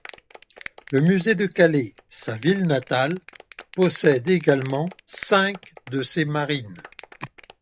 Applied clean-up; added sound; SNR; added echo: none; Clapping; 17 dB; none.